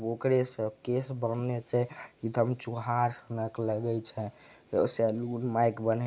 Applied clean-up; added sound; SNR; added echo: none; none; none; none.